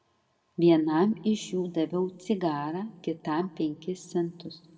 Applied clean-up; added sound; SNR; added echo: none; none; none; reverberation time 1.7 s.